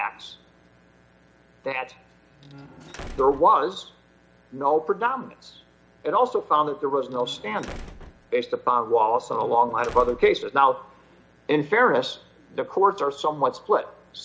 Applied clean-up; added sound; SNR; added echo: none; Slam; 17 dB; none.